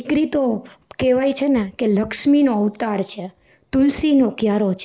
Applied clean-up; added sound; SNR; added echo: none; none; none; none.